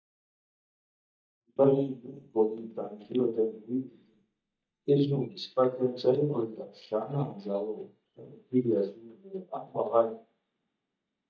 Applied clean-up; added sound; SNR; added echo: neural mask model DeepFilterNet 3.